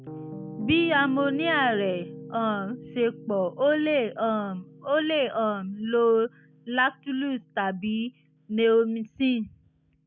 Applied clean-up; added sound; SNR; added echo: none; Piano; 16 dB; none.